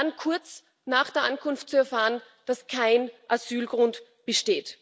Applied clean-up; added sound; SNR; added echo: none; none; none; none.